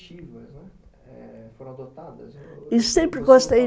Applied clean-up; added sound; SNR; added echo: none; none; none; none.